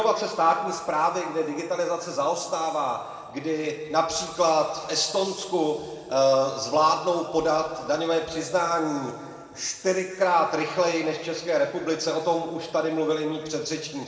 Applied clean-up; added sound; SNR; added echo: none; none; none; reverberation time 1.7 s.